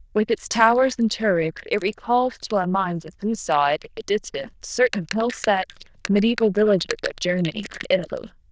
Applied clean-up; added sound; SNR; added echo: neural diffusion model UNIVERSE++.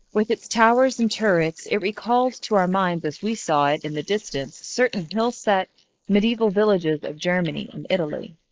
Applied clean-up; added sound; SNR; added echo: neural mask model Resemble Enhance denoiser.